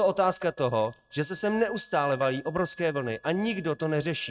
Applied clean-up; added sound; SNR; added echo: neural mask model RNNoise.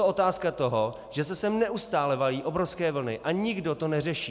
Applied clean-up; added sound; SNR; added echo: none; none; none; none.